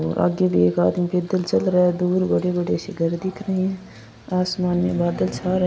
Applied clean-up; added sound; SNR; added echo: none; none; none; none.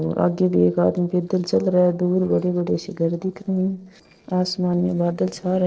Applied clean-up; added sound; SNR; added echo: neural separator model SepFormer DNS4.